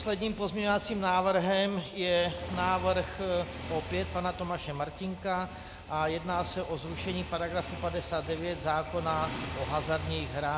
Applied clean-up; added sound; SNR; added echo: none; Motorcycle; 10 dB; none.